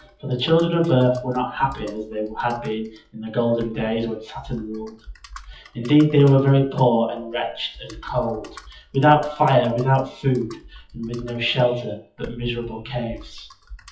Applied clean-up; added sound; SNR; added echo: classical method WPE with log-MMSE.